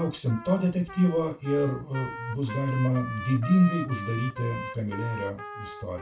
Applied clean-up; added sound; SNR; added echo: none; Trumpet; 12 dB; reverberation time 0.2 s.